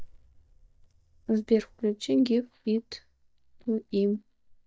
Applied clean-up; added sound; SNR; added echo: neural mask model DeepFilterNet 3.